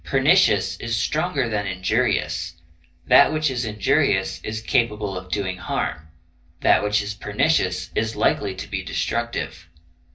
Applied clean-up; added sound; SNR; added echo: none; none; none; reverberation time 0.4 s.